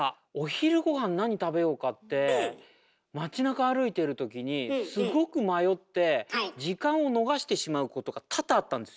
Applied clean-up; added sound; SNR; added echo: none; none; none; none.